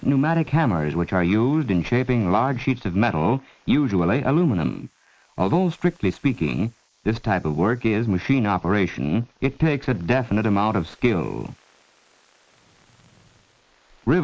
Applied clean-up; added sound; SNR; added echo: neural mask model Resemble Enhance denoiser.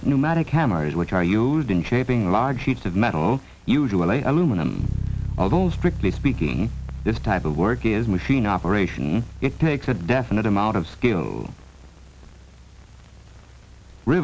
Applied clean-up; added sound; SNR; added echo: none; Bass guitar; 12 dB; none.